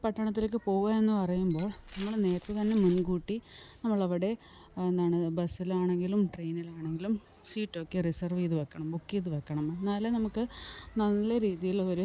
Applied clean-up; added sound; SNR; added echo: none; Glass; 14 dB; none.